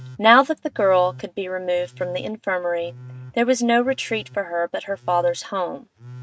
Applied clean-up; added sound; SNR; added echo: neural mask model RNNoise.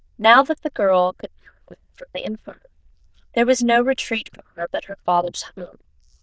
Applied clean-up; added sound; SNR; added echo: neural diffusion model UNIVERSE++.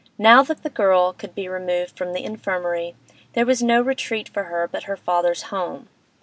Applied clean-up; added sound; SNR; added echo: none; none; none; none.